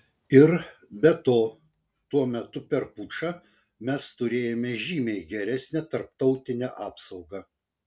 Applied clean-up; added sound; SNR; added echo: none; none; none; none.